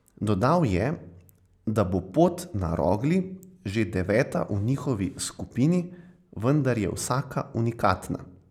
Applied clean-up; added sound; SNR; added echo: none; none; none; none.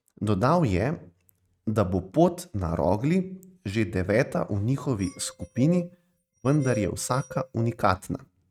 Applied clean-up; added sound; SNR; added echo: neural mask model RNNoise.